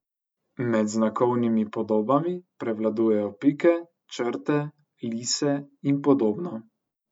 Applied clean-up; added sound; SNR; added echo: none; none; none; none.